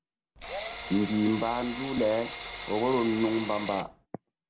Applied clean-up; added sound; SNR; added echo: none; Drill; 7 dB; none.